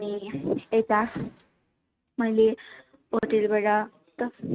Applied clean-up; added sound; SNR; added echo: neural mask model RNNoise.